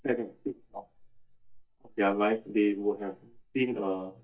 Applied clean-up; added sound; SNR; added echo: neural mask model DeepFilterNet 3.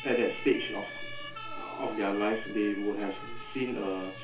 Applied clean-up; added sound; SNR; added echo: none; Siren; 11 dB; reverberation time 0.3 s.